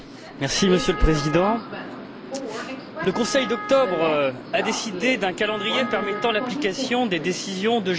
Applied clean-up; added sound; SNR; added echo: none; Wind instrument, woodwind instrument + Subway, metro, underground; 7 dB; none.